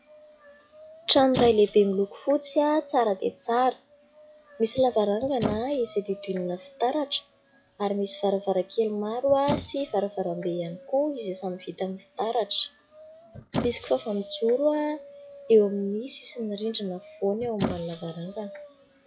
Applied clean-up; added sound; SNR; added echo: classical method log-MMSE.